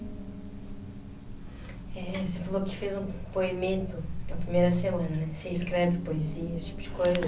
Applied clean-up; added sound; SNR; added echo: none; Piano; 17 dB; none.